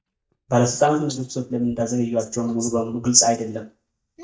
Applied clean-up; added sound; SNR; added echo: neural mask model DeepFilterNet 3.